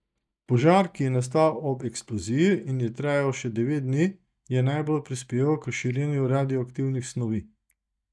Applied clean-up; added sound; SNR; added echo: neural mask model DeepFilterNet 3.